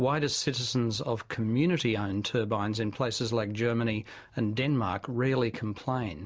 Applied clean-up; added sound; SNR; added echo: none; none; none; none.